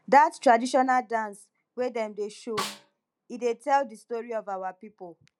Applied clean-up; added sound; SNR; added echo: none; Snare drum; 9 dB; none.